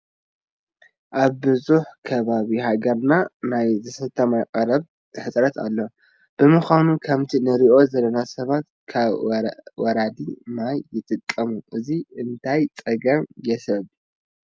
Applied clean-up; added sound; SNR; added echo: none; none; none; none.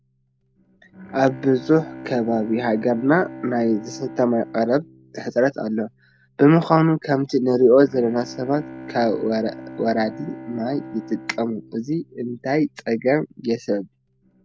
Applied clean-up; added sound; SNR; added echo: none; Bowed string instrument; 18 dB; none.